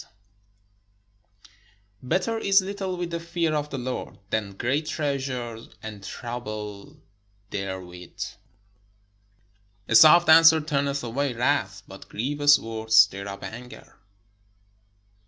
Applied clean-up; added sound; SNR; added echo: none; none; none; none.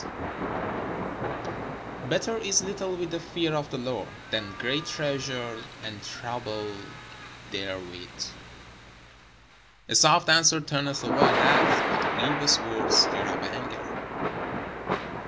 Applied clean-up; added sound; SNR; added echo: none; Thunder / Rain; 1 dB; none.